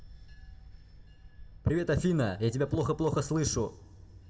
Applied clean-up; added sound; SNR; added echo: none; Bell / Train; 19 dB; reverberation time 0.7 s.